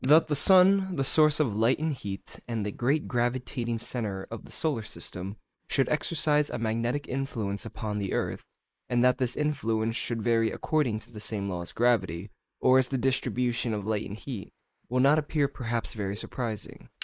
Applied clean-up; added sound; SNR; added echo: neural mask model Resemble Enhance denoiser.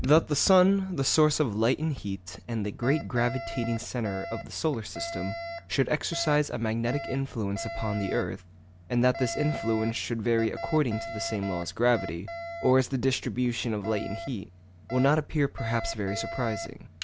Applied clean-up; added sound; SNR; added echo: none; Alarm; 12 dB; none.